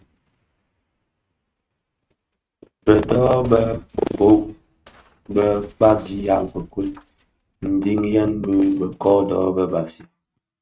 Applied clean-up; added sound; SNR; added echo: neural mask model RNNoise.